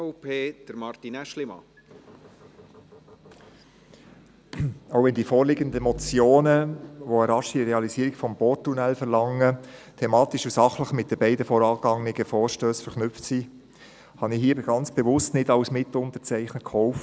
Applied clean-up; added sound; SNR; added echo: none; none; none; none.